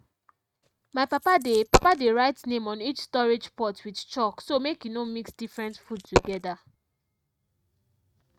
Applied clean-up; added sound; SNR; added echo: neural mask model RNNoise.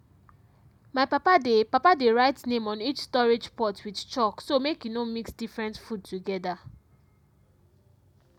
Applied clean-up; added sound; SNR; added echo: none; none; none; none.